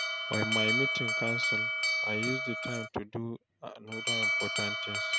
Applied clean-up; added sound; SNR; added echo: none; Keys jangling + Alarm; -5 dB; none.